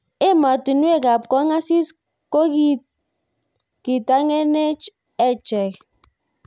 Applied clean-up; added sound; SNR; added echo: none; none; none; none.